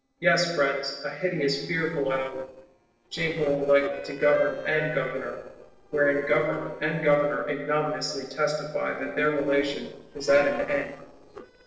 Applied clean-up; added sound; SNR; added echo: neural separator model SepFormer DNS4.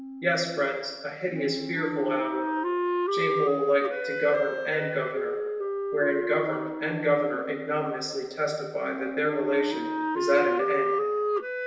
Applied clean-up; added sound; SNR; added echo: none; Wind instrument, woodwind instrument; 2 dB; reverberation time 1.0 s.